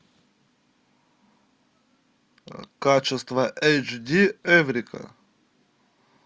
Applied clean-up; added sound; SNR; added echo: none; none; none; none.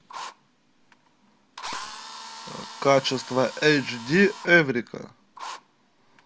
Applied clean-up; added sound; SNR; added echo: none; Drill; 15 dB; none.